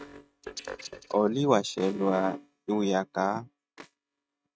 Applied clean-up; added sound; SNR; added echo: neural mask model RNNoise.